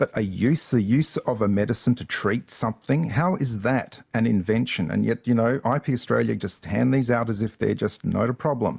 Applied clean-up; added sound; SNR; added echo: none; none; none; none.